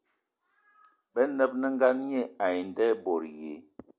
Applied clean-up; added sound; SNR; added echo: none; none; none; none.